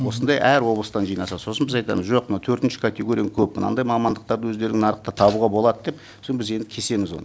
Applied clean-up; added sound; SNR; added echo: none; none; none; none.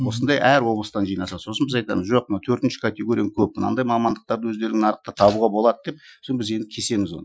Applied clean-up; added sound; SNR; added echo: classical method Wiener filter.